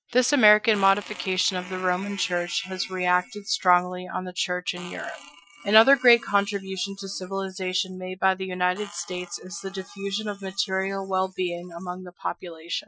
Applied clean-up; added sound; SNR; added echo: classical method Wiener filter.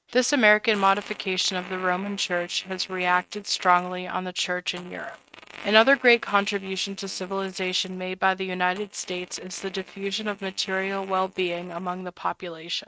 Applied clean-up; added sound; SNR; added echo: neural mask model RNNoise.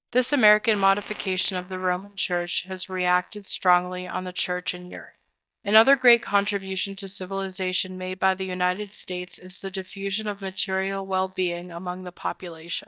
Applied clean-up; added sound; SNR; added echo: neural mask model DeepFilterNet 3.